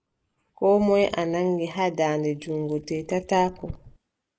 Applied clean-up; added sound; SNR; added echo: neural mask model Resemble Enhance denoiser.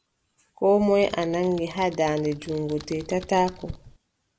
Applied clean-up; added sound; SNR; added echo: none; Computer keyboard; 19 dB; none.